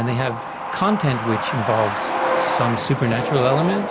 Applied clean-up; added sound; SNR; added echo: none; Truck; 2 dB; none.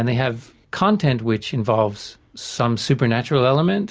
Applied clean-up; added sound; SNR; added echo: none; none; none; none.